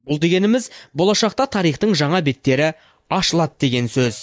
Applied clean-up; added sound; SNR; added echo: neural mask model DeepFilterNet 3.